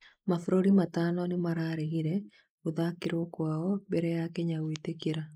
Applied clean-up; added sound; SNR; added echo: neural mask model Resemble Enhance denoiser.